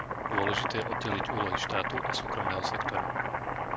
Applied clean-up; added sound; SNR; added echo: none; Domestic sounds, home sounds; -4 dB; none.